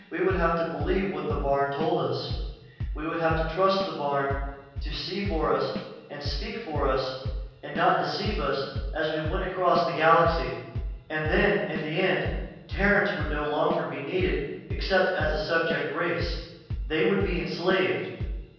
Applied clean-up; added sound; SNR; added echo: none; Drum / Drum kit; 8 dB; reverberation time 1.3 s.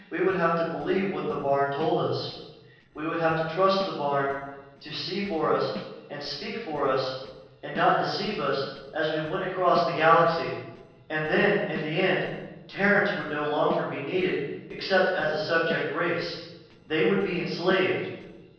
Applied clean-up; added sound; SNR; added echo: neural separator model SepFormer DNS4.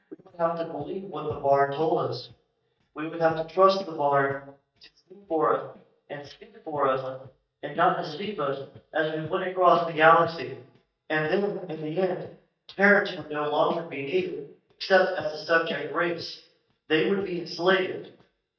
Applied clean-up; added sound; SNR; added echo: neural mask model DeepFilterNet 3.